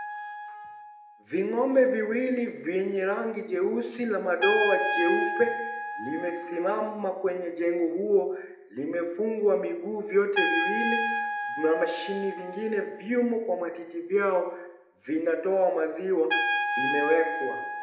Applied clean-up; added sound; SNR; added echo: none; Trumpet; 6 dB; reverberation time 0.7 s.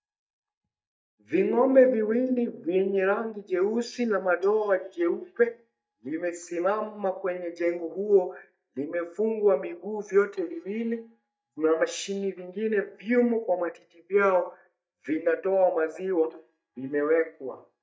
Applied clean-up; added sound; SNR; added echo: neural mask model DeepFilterNet 3.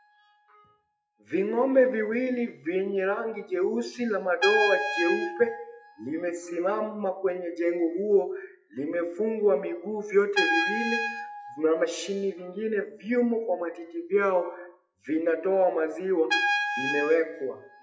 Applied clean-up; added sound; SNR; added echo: classical method WPE with log-MMSE.